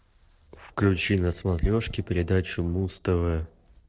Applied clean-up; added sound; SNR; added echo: neural separator model SepFormer DNS4.